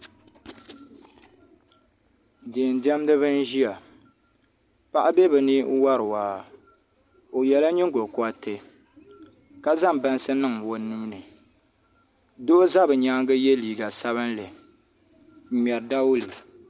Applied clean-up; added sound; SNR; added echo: none; none; none; none.